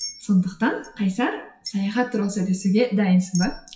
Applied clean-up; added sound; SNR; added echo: classical method WPE with log-MMSE.